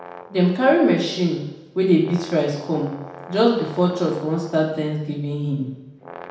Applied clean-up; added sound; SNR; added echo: none; Brass instrument; 20 dB; reverberation time 0.8 s.